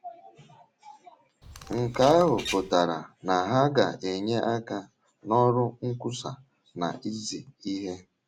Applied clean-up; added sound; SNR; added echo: none; Bird vocalization, bird call, bird song; 12 dB; none.